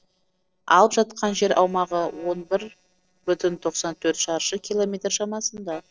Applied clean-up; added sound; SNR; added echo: neural separator model SepFormer DNS4.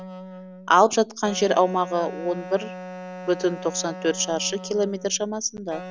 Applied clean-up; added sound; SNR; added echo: none; Wind instrument, woodwind instrument; 13 dB; none.